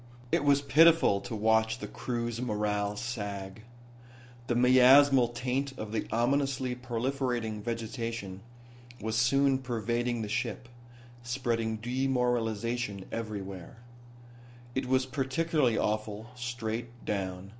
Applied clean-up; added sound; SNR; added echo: none; none; none; none.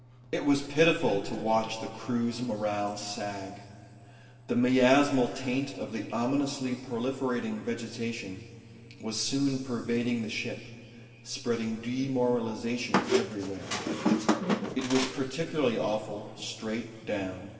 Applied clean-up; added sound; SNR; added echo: none; Squeak; -1 dB; reverberation time 2.7 s.